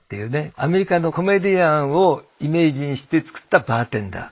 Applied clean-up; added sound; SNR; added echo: neural mask model Resemble Enhance denoiser.